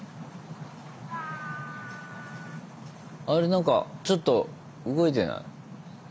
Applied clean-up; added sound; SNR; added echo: none; none; none; none.